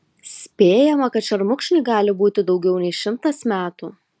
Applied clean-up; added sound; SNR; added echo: none; none; none; none.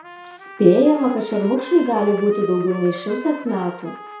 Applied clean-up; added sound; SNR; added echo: none; Trumpet; 17 dB; reverberation time 0.6 s.